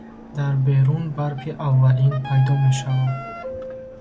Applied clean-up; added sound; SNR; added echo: none; Subway, metro, underground + Wind instrument, woodwind instrument; 15 dB; none.